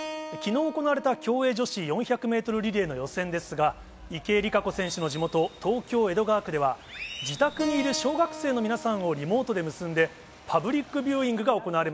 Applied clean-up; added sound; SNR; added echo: none; Keyboard (musical); 17 dB; none.